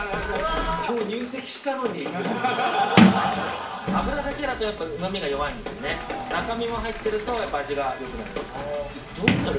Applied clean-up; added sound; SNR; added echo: none; Sliding door; 2 dB; reverberation time 0.4 s.